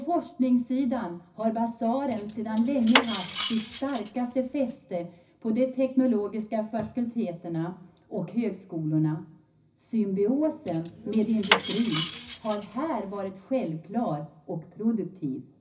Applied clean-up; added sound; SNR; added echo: none; Cutlery, silverware; -1 dB; reverberation time 0.4 s.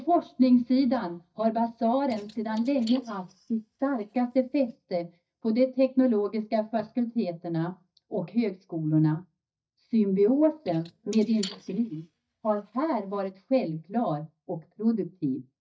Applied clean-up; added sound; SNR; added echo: neural mask model DeepFilterNet 3.